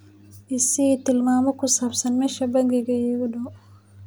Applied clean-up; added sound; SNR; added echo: none; none; none; none.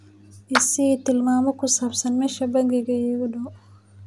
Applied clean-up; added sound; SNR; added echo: none; Clapping; 8 dB; none.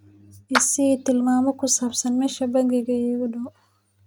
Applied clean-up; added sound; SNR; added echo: neural mask model RNNoise.